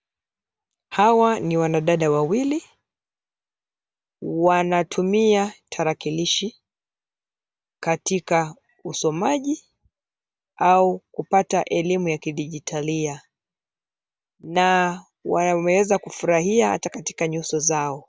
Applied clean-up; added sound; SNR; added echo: none; none; none; none.